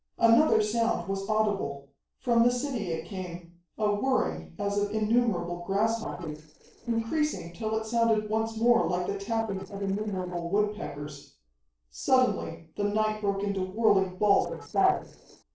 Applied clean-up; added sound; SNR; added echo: neural separator model SepFormer DNS4.